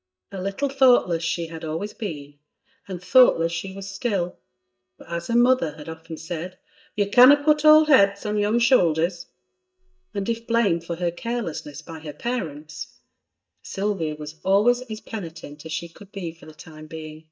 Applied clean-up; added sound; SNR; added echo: neural mask model DeepFilterNet 3.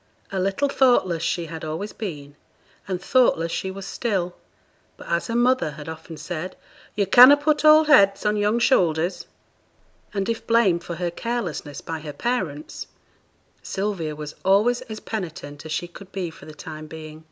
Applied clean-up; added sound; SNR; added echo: none; none; none; none.